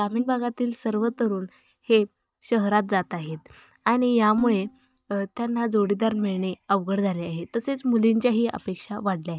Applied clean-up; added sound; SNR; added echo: neural mask model DeepFilterNet 3.